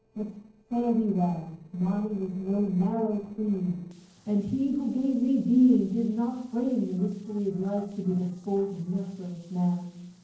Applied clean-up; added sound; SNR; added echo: neural separator model SepFormer DNS4.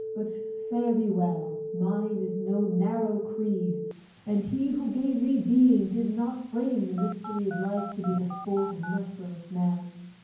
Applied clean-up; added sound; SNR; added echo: none; Telephone; 10 dB; reverberation time 0.9 s.